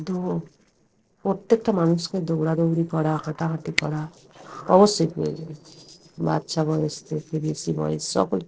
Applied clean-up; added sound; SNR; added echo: neural separator model SepFormer DNS4.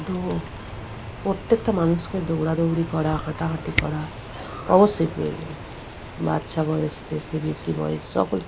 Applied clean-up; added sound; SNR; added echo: none; Camera + Rain; 10 dB; none.